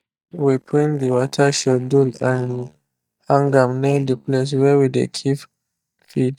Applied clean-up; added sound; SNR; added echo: neural mask model DeepFilterNet 3.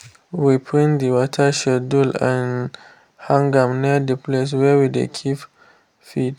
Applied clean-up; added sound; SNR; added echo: none; none; none; none.